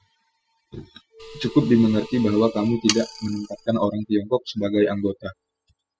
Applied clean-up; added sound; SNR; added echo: classical method spectral subtraction.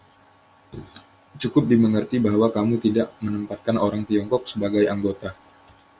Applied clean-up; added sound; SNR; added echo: none; none; none; none.